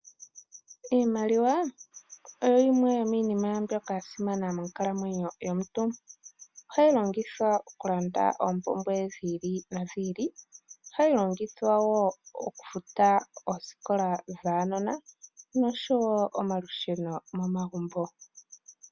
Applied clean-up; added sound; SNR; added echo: none; none; none; none.